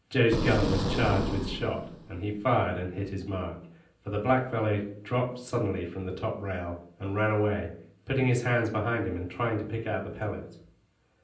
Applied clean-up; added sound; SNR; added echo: none; Boom; 2 dB; reverberation time 0.6 s.